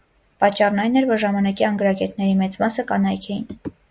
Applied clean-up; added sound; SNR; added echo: none; none; none; none.